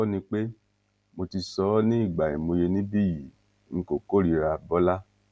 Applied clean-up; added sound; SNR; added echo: none; none; none; none.